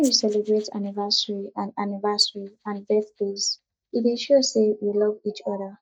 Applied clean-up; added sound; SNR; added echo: neural mask model DeepFilterNet 3.